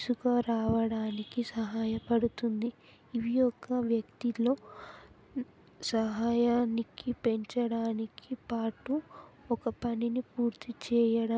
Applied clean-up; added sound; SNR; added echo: none; none; none; none.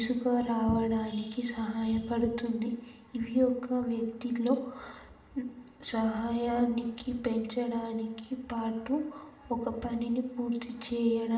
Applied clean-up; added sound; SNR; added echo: none; none; none; reverberation time 0.9 s.